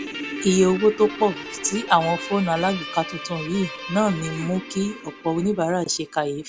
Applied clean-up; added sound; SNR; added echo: none; Guitar; 11 dB; none.